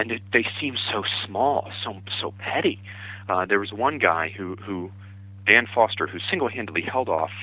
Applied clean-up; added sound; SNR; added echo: none; Organ; 17 dB; none.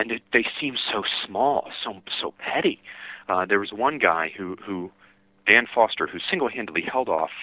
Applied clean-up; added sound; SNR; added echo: neural separator model SepFormer DNS4.